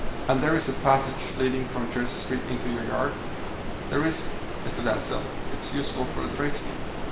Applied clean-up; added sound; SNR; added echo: none; Stream; 2 dB; reverberation time 0.7 s.